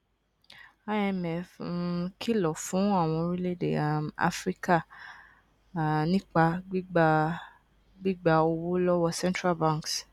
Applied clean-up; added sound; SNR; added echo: none; none; none; none.